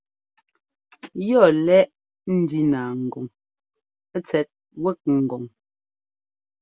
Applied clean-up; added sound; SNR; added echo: none; none; none; none.